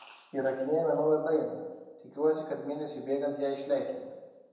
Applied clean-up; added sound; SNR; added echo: none; none; none; reverberation time 1.0 s.